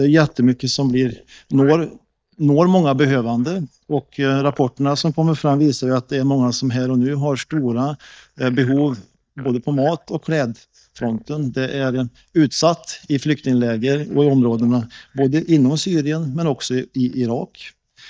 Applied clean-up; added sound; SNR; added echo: neural mask model DeepFilterNet 3.